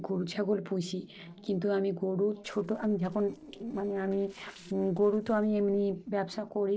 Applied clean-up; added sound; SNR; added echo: neural separator model SepFormer DNS4.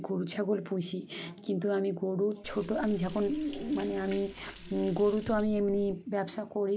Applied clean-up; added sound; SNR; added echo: none; Liquid; 14 dB; none.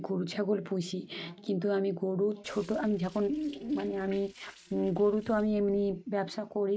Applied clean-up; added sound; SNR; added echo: neural mask model RNNoise.